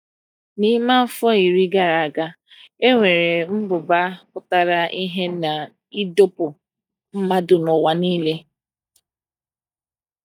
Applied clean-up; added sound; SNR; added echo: neural mask model DeepFilterNet 3.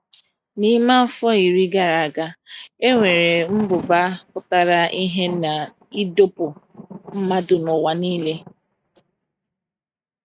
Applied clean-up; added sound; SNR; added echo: neural mask model RNNoise.